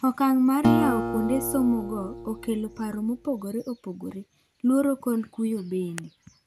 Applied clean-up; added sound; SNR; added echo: none; Acoustic guitar; 3 dB; none.